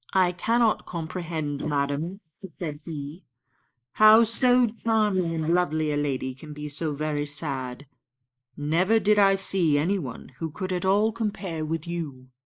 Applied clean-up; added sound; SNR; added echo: neural mask model Resemble Enhance denoiser.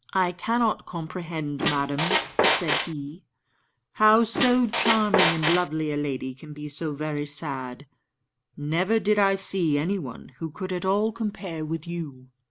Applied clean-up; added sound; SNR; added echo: none; Squeak; -1 dB; none.